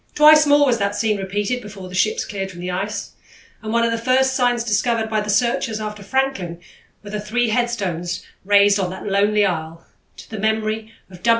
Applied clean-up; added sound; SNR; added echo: none; none; none; none.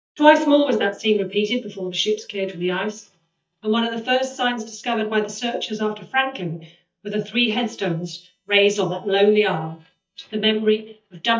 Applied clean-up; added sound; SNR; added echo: neural mask model DeepFilterNet 3.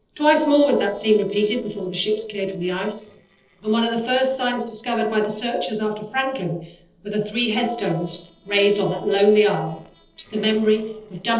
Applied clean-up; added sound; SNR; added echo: neural separator model SepFormer DNS4.